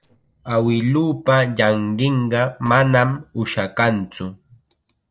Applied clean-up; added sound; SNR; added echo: neural separator model SepFormer DNS4.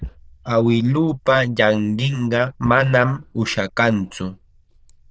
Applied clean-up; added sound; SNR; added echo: neural diffusion model UNIVERSE++.